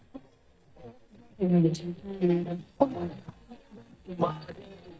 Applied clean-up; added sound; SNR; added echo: neural mask model DeepFilterNet 3.